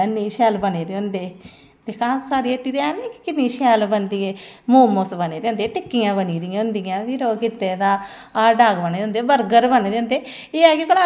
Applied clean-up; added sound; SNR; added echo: none; none; none; none.